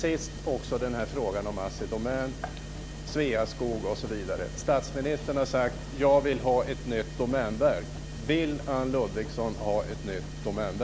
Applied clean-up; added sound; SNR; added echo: none; Mechanisms; 15 dB; none.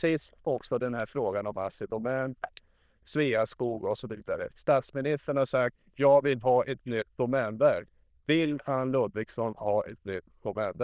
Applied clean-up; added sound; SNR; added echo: neural diffusion model UNIVERSE++.